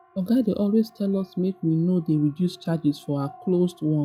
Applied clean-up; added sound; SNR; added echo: classical method log-MMSE.